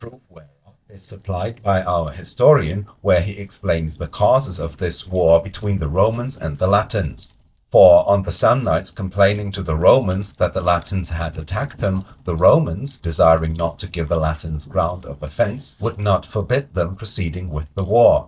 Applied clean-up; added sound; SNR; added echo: neural mask model DeepFilterNet 3.